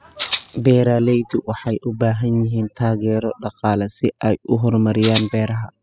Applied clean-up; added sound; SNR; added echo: classical method spectral subtraction.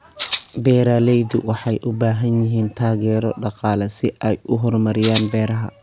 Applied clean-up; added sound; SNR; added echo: none; Rattle (instrument); 10 dB; none.